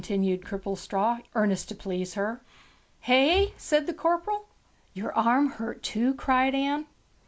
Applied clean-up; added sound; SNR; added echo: none; Breathing; 18 dB; none.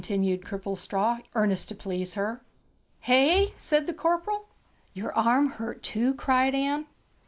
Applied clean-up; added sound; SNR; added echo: neural mask model Resemble Enhance denoiser.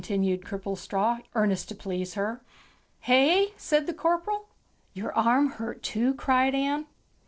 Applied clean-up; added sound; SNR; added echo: neural separator model SepFormer DNS4.